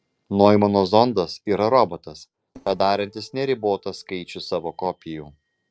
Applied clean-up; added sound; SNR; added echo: neural separator model SepFormer DNS4.